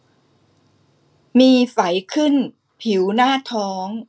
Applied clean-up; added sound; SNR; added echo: none; none; none; none.